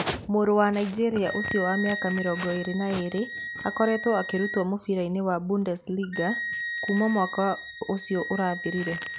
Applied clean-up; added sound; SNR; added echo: none; Wind instrument, woodwind instrument; 9 dB; none.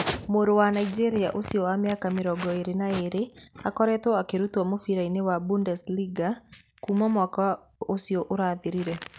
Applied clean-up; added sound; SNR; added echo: none; none; none; none.